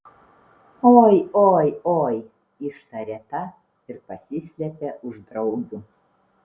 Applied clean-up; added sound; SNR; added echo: none; none; none; none.